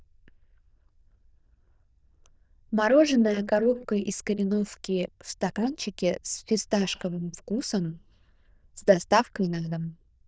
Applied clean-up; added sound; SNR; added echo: neural diffusion model UNIVERSE++.